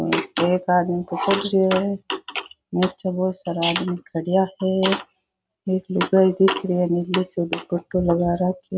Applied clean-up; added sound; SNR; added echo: none; none; none; none.